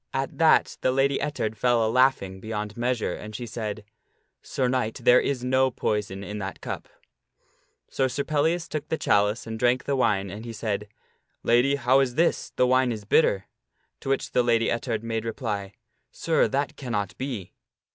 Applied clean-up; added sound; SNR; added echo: none; none; none; none.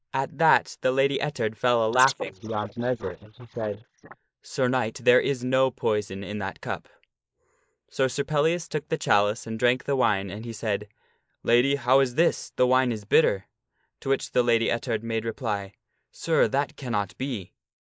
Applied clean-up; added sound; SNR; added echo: neural mask model Resemble Enhance denoiser.